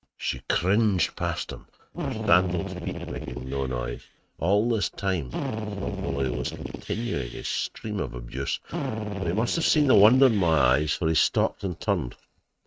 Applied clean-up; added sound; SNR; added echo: neural mask model RNNoise.